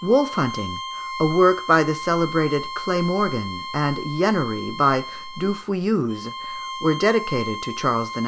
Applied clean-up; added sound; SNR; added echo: none; Bowed string instrument; 10 dB; none.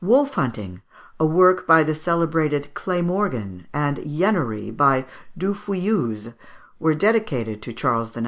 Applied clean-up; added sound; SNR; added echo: none; none; none; none.